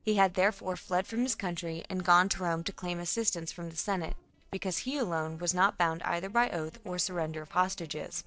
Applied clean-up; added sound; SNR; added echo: neural separator model SepFormer DNS4.